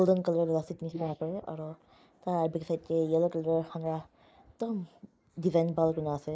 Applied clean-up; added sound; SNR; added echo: neural mask model Resemble Enhance denoiser.